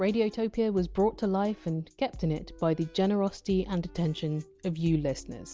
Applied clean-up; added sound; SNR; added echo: none; none; none; none.